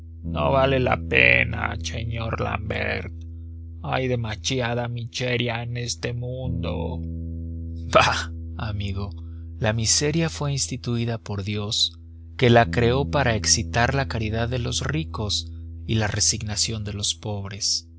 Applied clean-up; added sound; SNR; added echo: none; Bass guitar; 9 dB; none.